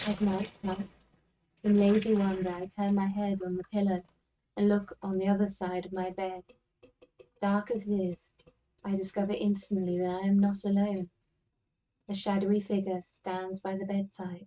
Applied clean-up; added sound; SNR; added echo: neural mask model RNNoise.